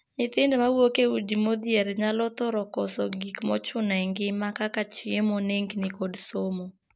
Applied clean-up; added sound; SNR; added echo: none; none; none; none.